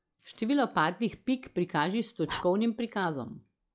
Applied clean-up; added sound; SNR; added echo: classical method log-MMSE.